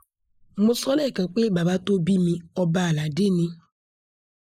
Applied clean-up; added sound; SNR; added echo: neural mask model Resemble Enhance denoiser.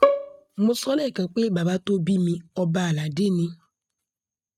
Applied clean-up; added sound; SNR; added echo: neural mask model RNNoise.